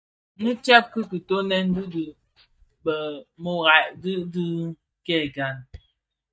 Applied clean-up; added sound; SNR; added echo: neural mask model DeepFilterNet 3.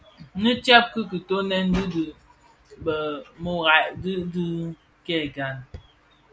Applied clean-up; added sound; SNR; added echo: none; none; none; none.